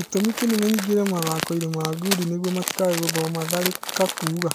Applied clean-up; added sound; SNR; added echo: none; Crumpling, crinkling; 6 dB; none.